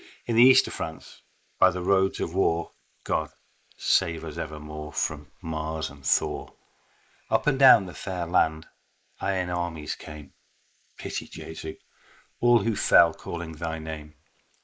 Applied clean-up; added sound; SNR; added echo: neural mask model Resemble Enhance denoiser.